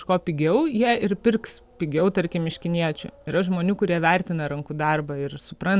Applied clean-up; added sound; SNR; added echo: none; none; none; none.